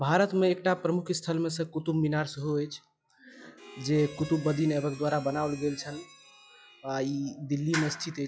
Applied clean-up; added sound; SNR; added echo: classical method log-MMSE.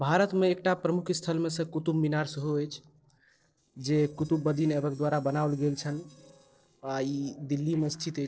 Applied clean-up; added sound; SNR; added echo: neural separator model SepFormer DNS4.